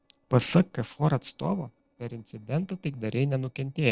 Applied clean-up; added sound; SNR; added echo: neural separator model SepFormer DNS4.